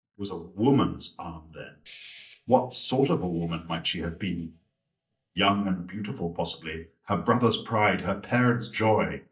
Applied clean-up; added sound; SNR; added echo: neural mask model DeepFilterNet 3.